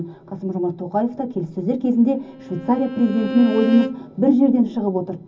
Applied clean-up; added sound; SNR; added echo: none; Bowed string instrument; 10 dB; reverberation time 0.4 s.